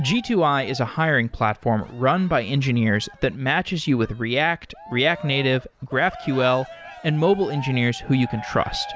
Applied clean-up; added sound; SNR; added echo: none; Cheering; 18 dB; none.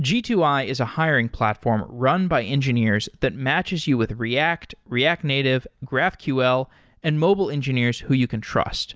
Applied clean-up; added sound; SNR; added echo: none; none; none; none.